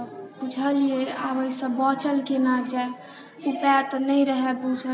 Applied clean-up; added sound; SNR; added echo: none; none; none; none.